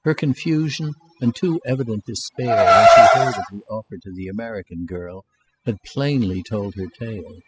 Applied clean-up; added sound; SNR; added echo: classical method spectral subtraction.